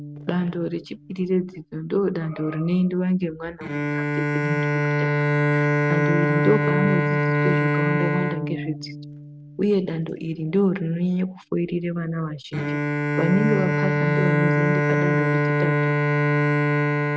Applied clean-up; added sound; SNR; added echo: neural mask model RNNoise.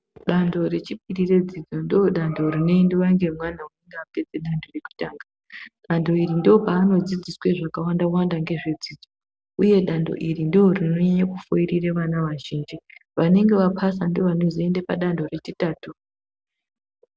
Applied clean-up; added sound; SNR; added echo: none; none; none; none.